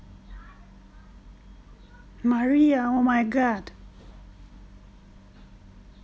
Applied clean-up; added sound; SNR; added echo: none; none; none; none.